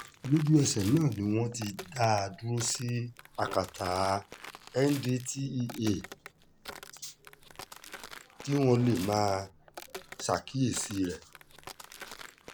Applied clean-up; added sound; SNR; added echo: none; Walk, footsteps; 17 dB; none.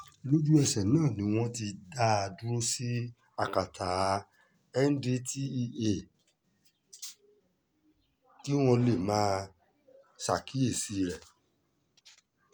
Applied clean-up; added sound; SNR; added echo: none; none; none; none.